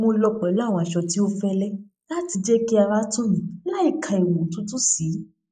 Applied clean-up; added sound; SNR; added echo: neural mask model Resemble Enhance denoiser.